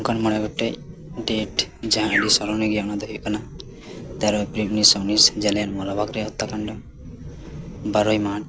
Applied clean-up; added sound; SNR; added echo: none; none; none; none.